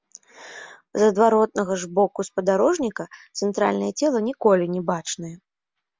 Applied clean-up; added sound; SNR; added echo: none; none; none; none.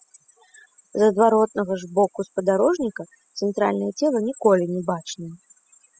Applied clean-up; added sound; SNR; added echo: classical method spectral subtraction.